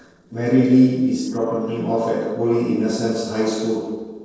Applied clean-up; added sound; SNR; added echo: neural separator model SepFormer DNS4.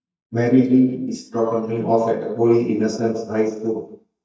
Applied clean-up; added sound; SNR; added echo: neural mask model DeepFilterNet 3.